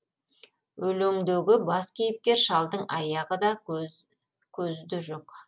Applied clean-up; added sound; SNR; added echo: none; none; none; none.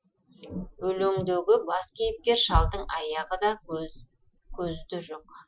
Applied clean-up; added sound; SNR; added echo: classical method Wiener filter.